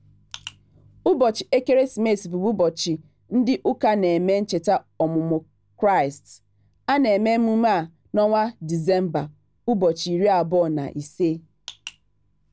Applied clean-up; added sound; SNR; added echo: none; none; none; none.